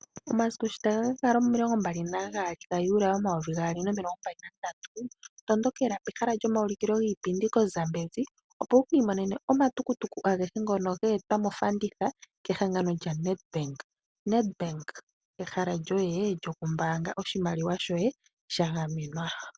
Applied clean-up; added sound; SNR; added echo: none; none; none; none.